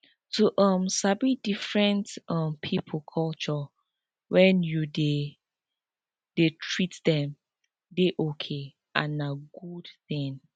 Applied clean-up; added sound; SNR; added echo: none; none; none; none.